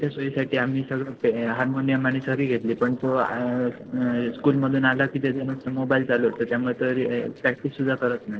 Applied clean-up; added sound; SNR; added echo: neural separator model SepFormer DNS4.